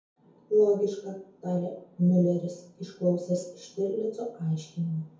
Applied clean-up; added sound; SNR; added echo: none; none; none; reverberation time 0.6 s.